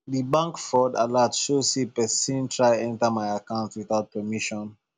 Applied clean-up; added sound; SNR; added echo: none; none; none; none.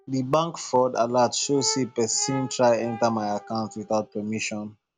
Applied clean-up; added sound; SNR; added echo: none; Brass instrument; 18 dB; none.